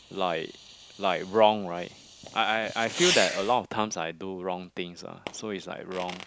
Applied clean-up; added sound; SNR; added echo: none; Fireworks; 9 dB; none.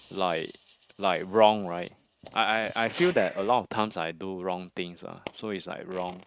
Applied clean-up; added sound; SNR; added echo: neural mask model RNNoise.